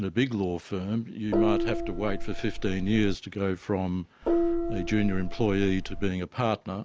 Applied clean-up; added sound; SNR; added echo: none; Gong; 0 dB; none.